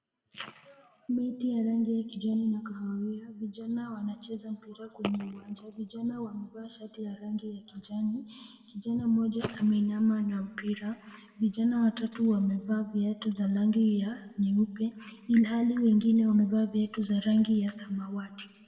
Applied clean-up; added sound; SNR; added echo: none; none; none; reverberation time 1.6 s.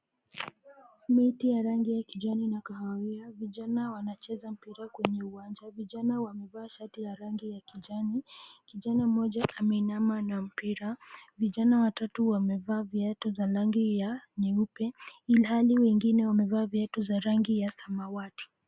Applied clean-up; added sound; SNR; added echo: none; none; none; none.